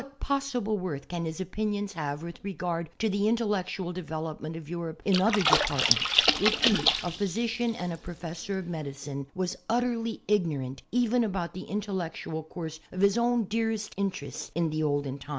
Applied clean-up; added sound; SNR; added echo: none; Splash, splatter; -1 dB; none.